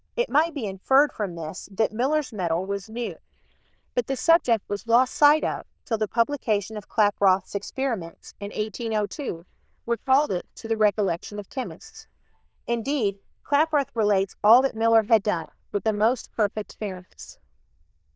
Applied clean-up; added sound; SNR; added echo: neural diffusion model UNIVERSE++.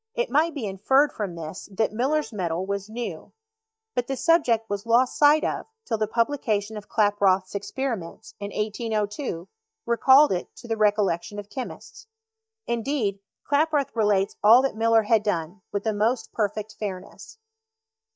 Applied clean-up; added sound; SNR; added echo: neural mask model DeepFilterNet 3.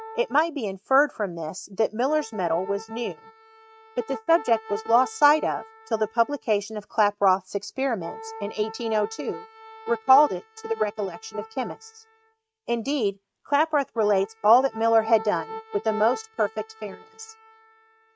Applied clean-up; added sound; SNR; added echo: neural mask model RNNoise.